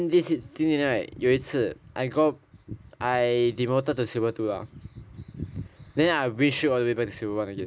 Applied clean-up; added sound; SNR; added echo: none; none; none; none.